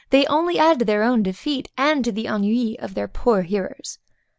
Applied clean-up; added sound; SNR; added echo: none; none; none; none.